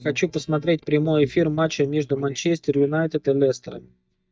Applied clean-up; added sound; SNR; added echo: neural mask model DeepFilterNet 3.